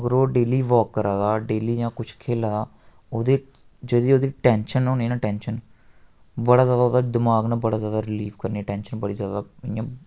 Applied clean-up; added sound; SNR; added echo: none; none; none; none.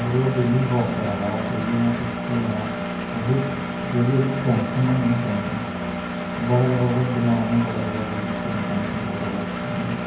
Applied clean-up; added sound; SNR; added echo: none; Engine; 4 dB; reverberation time 0.9 s.